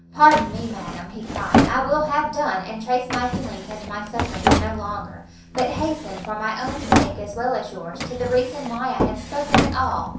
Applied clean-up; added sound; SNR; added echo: none; Drawer open or close; 1 dB; reverberation time 0.6 s.